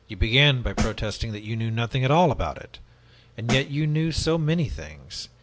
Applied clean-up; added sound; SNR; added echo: none; Snare drum; 11 dB; none.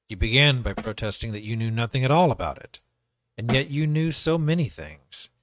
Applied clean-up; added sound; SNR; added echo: neural mask model RNNoise.